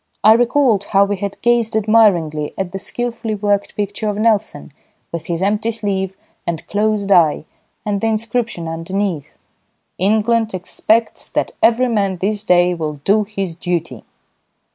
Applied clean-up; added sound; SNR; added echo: none; none; none; none.